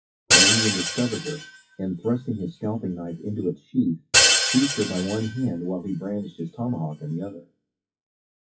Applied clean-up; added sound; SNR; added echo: classical method WPE with log-MMSE.